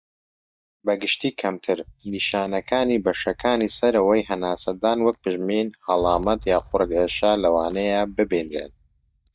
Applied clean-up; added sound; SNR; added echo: neural mask model DeepFilterNet 3.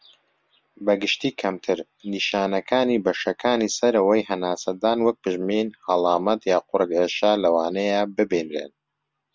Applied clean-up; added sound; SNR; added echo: none; none; none; none.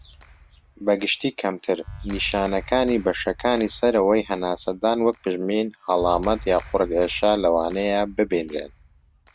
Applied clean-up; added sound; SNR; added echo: none; Clapping; 19 dB; none.